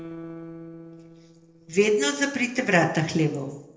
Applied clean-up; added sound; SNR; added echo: neural separator model SepFormer DNS4.